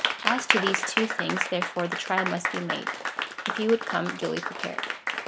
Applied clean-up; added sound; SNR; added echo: none; Applause; 0 dB; none.